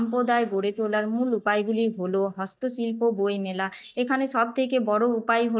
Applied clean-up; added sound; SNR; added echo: neural mask model DeepFilterNet 3.